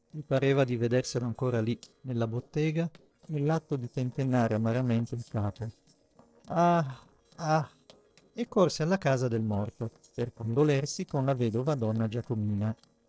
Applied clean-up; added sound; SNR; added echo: neural separator model SepFormer DNS4.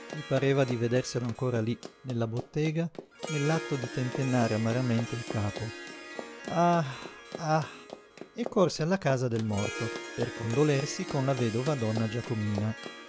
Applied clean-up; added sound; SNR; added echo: none; Harp + Run; 11 dB; none.